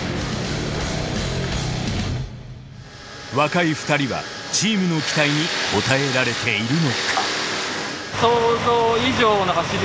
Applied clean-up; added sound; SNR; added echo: none; none; none; none.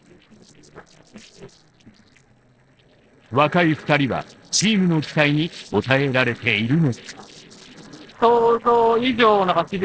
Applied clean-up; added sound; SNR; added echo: neural separator model SepFormer DNS4.